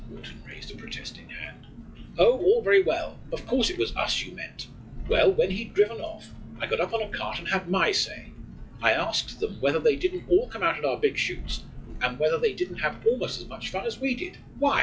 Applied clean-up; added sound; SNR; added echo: classical method log-MMSE.